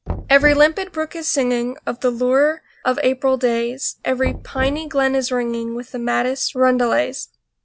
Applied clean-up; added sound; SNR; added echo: none; Knock; 14 dB; none.